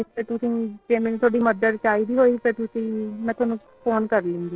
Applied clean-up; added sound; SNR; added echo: neural separator model SepFormer DNS4.